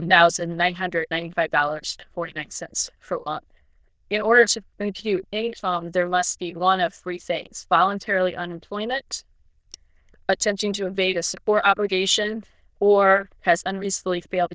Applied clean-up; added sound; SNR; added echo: neural diffusion model UNIVERSE++.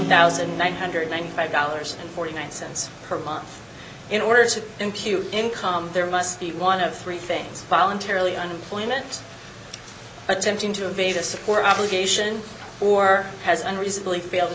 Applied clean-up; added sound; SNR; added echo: none; Keyboard (musical); 18 dB; none.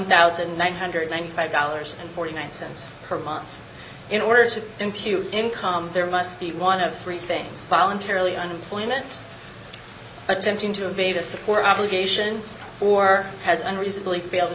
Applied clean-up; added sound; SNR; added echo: none; none; none; none.